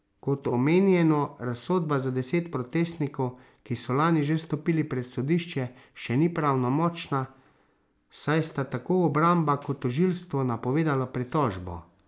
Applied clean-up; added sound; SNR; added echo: none; none; none; none.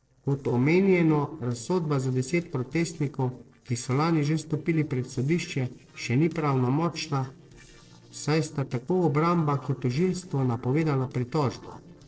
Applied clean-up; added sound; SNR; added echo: neural separator model SepFormer DNS4.